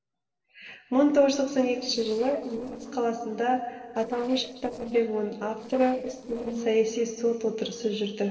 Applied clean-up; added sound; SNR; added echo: neural separator model SepFormer DNS4.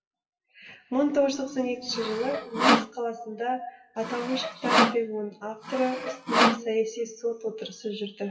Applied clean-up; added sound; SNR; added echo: classical method WPE with log-MMSE.